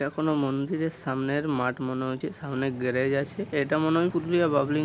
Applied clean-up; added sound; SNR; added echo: none; none; none; none.